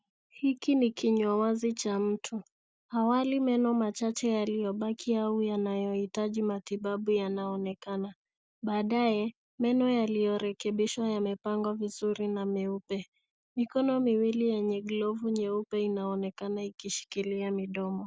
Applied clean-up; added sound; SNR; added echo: none; none; none; none.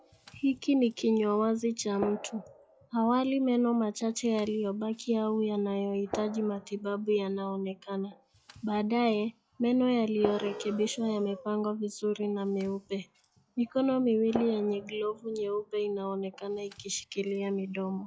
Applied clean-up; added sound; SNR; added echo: classical method log-MMSE.